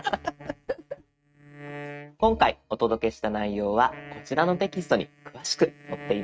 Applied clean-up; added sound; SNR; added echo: neural mask model RNNoise.